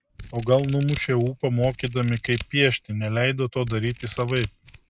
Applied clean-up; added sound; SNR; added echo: none; Scissors; 16 dB; none.